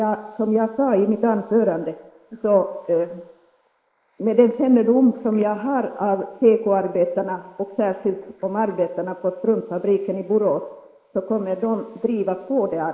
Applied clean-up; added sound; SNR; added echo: neural mask model Resemble Enhance denoiser.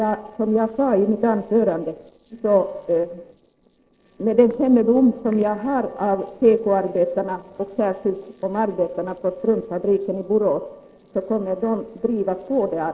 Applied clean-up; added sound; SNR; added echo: neural separator model SepFormer DNS4.